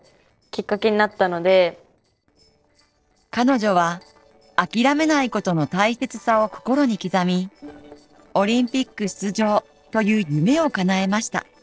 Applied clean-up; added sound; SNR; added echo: neural separator model SepFormer DNS4.